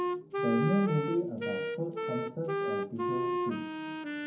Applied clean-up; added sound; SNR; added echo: none; Wind instrument, woodwind instrument; 0 dB; reverberation time 0.4 s.